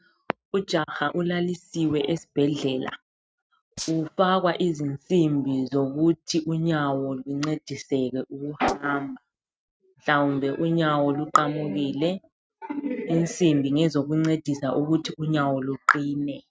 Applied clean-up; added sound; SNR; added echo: neural mask model RNNoise.